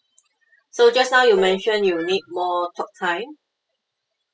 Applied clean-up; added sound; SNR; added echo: classical method spectral subtraction.